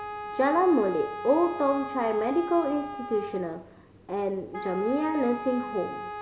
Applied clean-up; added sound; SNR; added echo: none; Wind instrument, woodwind instrument; 10 dB; none.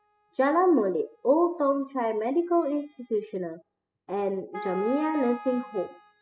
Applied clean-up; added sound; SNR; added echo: classical method spectral subtraction.